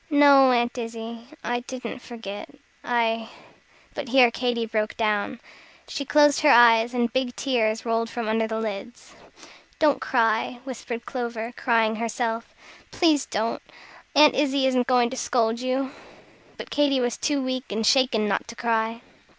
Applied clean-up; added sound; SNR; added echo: none; none; none; none.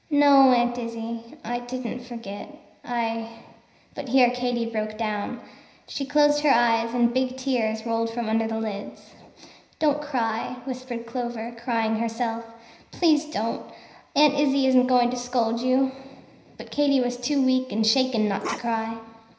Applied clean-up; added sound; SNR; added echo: none; Bark; 10 dB; reverberation time 0.9 s.